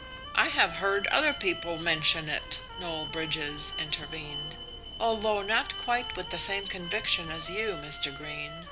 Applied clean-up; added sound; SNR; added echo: none; Alarm + Trumpet; 9 dB; none.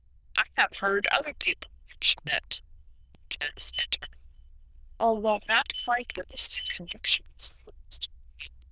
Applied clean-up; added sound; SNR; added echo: neural diffusion model UNIVERSE++.